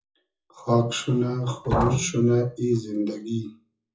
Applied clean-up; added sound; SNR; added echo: classical method WPE with log-MMSE.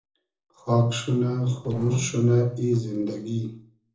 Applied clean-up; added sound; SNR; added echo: neural separator model SepFormer DNS4.